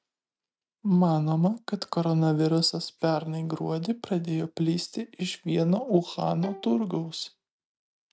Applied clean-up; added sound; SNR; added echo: neural mask model RNNoise.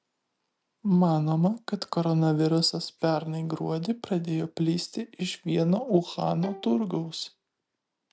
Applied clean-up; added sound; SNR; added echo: none; Bowed string instrument; 17 dB; none.